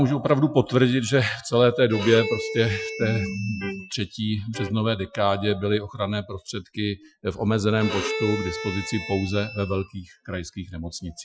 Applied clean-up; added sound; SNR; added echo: classical method Wiener filter.